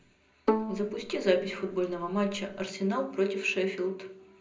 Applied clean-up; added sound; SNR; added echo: none; Bowed string instrument; 4 dB; reverberation time 0.5 s.